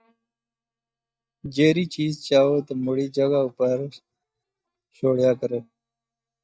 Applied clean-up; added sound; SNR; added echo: neural mask model DeepFilterNet 3.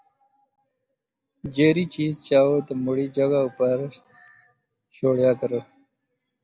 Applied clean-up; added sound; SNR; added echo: none; none; none; none.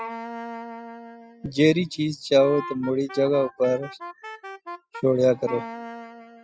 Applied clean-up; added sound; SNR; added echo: classical method spectral subtraction.